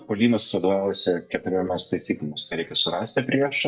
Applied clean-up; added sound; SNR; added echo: neural mask model DeepFilterNet 3.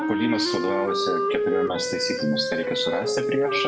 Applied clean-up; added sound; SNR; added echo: none; Wind instrument, woodwind instrument; -1 dB; reverberation time 0.6 s.